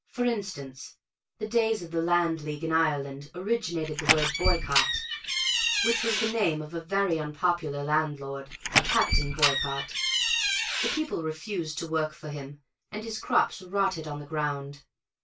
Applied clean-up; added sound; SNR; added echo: none; Door; -3 dB; reverberation time 0.1 s.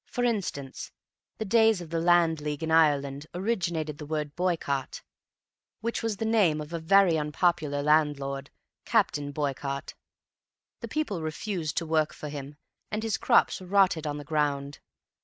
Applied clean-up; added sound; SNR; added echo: none; none; none; none.